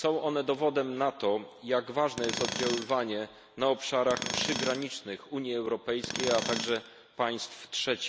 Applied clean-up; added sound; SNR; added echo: none; Tools; 6 dB; none.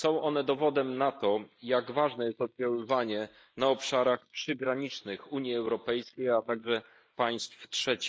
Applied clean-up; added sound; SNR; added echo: neural mask model Resemble Enhance denoiser.